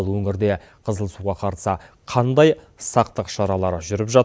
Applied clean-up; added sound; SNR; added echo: none; none; none; none.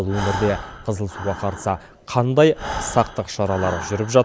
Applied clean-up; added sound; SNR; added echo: none; Breathing; 11 dB; none.